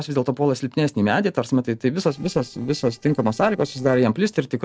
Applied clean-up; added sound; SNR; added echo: neural separator model SepFormer DNS4.